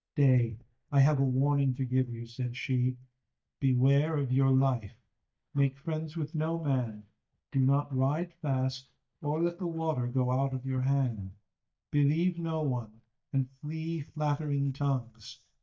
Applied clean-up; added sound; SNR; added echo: neural mask model DeepFilterNet 3.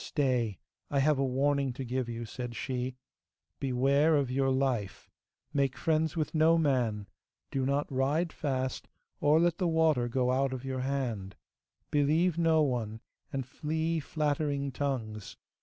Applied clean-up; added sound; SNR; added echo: none; none; none; none.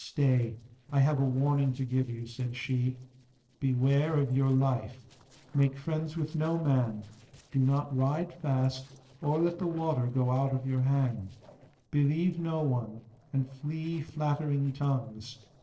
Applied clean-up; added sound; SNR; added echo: neural separator model SepFormer DNS4.